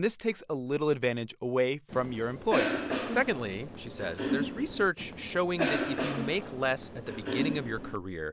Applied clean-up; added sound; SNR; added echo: none; Cough; 2 dB; none.